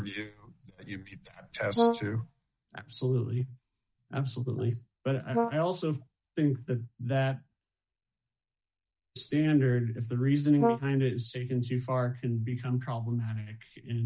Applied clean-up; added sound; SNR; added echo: neural mask model DeepFilterNet 3.